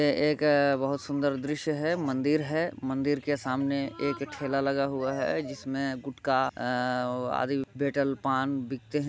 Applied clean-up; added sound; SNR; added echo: none; none; none; none.